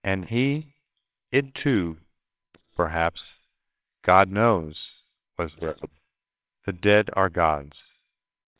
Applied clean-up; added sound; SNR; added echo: neural separator model SepFormer WHAMR!.